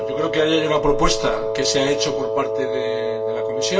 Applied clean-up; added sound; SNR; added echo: none; Wind instrument, woodwind instrument; 1 dB; reverberation time 0.2 s.